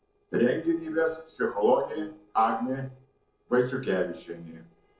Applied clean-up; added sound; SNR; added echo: neural separator model SepFormer DNS4.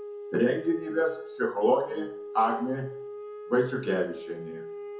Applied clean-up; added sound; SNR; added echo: none; Wind instrument, woodwind instrument; 11 dB; reverberation time 0.6 s.